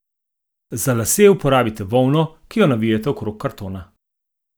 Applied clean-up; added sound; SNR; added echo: none; none; none; none.